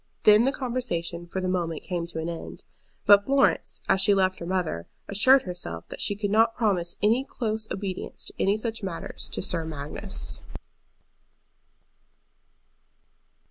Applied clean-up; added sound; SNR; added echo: none; none; none; none.